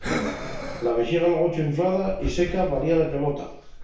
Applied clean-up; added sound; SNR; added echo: none; Breathing; 8 dB; reverberation time 0.6 s.